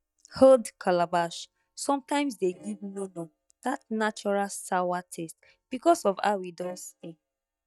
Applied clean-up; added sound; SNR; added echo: neural mask model DeepFilterNet 3.